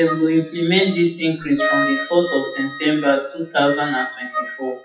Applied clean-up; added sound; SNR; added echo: classical method WPE with log-MMSE.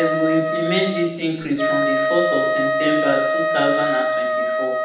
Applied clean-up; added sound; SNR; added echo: none; Wind instrument, woodwind instrument; -2 dB; reverberation time 0.8 s.